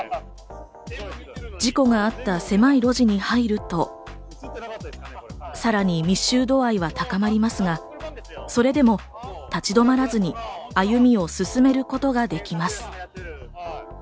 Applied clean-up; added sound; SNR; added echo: none; none; none; none.